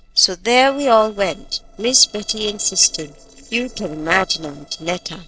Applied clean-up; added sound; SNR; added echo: neural separator model SepFormer DNS4.